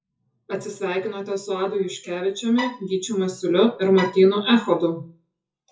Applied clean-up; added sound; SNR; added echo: classical method WPE with log-MMSE.